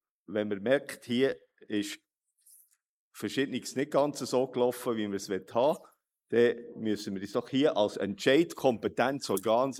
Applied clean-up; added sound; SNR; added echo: neural mask model Resemble Enhance denoiser.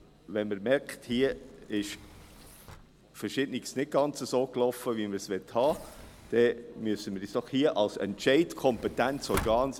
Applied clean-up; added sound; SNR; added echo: none; Sliding door; 17 dB; none.